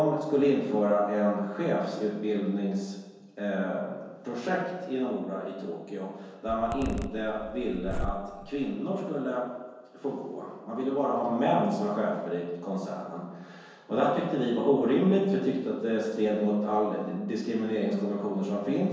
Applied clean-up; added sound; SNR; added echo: none; Zipper (clothing); 7 dB; reverberation time 1.2 s.